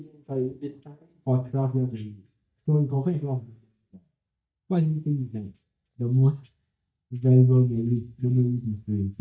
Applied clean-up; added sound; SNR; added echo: neural mask model DeepFilterNet 3.